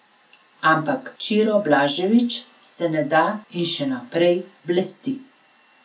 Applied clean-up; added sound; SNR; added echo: none; none; none; none.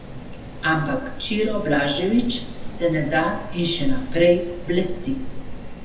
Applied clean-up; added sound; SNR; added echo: none; Rain; 6 dB; reverberation time 0.8 s.